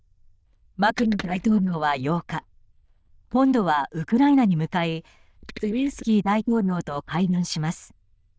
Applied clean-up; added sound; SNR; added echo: neural diffusion model UNIVERSE++.